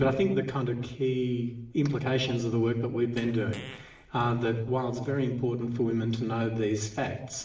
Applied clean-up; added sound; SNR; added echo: none; Fart; 17 dB; reverberation time 0.8 s.